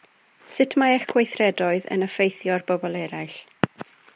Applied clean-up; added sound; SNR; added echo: none; none; none; none.